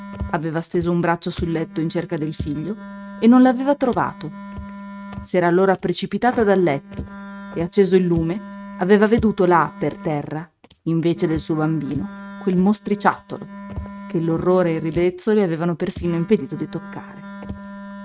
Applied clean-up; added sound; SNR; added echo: neural mask model RNNoise.